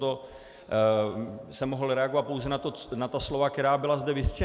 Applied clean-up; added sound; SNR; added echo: none; none; none; none.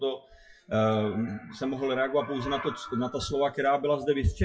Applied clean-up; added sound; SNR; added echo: classical method WPE with log-MMSE.